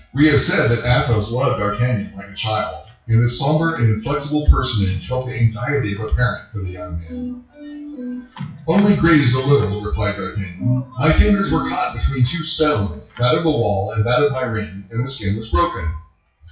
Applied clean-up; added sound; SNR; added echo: classical method WPE with log-MMSE.